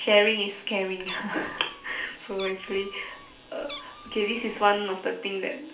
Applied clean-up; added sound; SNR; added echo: none; Meow; 17 dB; reverberation time 0.4 s.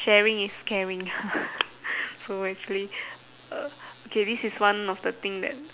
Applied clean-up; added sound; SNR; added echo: none; none; none; none.